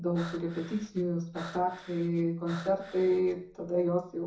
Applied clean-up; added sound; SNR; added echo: none; Breathing; 18 dB; reverberation time 0.6 s.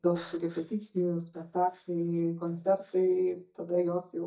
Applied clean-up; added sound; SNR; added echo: neural mask model DeepFilterNet 3.